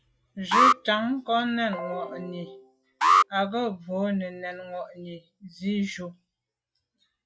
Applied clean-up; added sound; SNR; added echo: classical method log-MMSE.